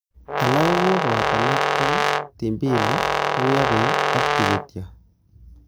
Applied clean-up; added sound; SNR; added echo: none; Brass instrument; -4 dB; none.